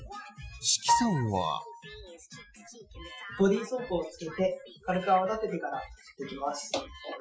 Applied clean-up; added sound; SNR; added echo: classical method Wiener filter.